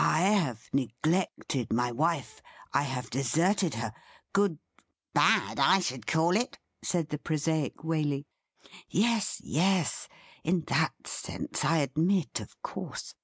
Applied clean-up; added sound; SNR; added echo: none; none; none; none.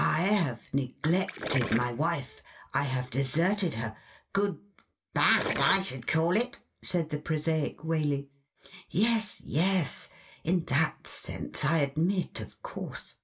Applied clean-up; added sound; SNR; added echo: none; Gurgling; 12 dB; reverberation time 0.2 s.